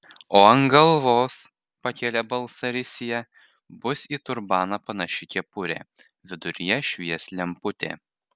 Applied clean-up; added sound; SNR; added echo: none; none; none; none.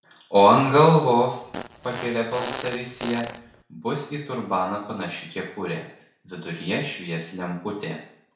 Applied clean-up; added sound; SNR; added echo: none; Fart; 10 dB; reverberation time 0.6 s.